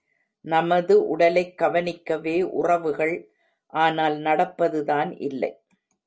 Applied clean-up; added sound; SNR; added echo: none; none; none; none.